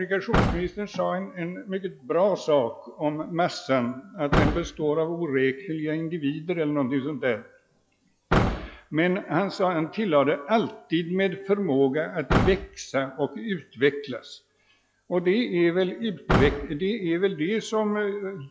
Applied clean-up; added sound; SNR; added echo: classical method log-MMSE.